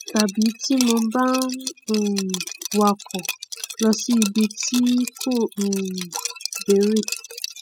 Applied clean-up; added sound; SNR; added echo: classical method spectral subtraction.